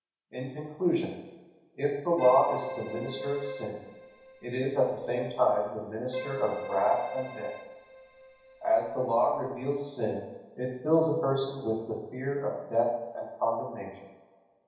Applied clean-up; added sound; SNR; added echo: none; Keyboard (musical); 12 dB; reverberation time 0.9 s.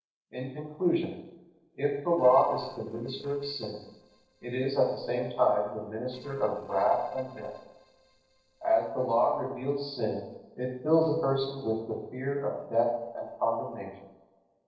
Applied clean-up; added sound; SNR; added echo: neural separator model SepFormer DNS4.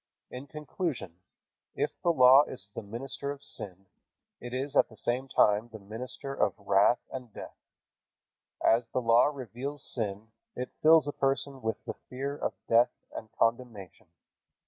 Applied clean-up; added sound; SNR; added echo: none; none; none; none.